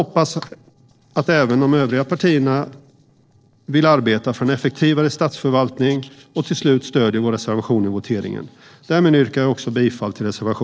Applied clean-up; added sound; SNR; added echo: neural separator model SepFormer DNS4.